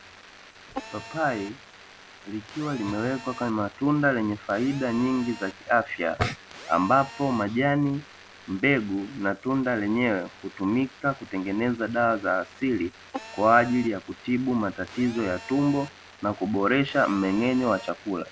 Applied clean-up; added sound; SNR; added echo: none; Telephone; 18 dB; none.